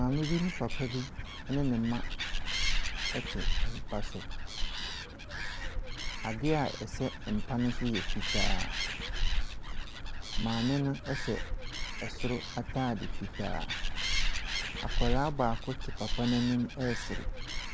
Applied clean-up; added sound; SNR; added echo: none; Animal; -3 dB; none.